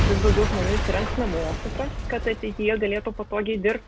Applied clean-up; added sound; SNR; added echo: none; Shatter / Crushing / Boom; 0 dB; none.